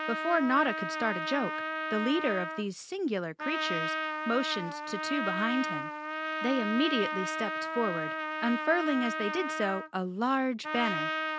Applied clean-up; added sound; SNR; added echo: none; Trumpet; 3 dB; none.